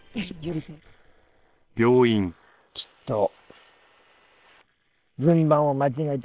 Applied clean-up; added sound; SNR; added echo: neural separator model SepFormer WHAM!.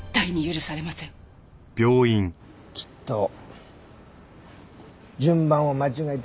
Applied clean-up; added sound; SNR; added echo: none; none; none; none.